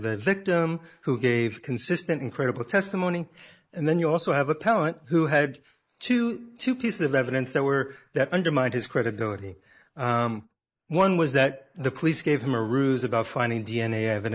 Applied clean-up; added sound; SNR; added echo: neural mask model Resemble Enhance denoiser.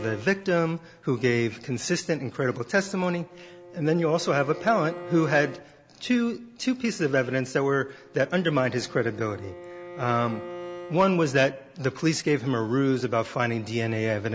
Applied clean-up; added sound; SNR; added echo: none; Bowed string instrument; 18 dB; none.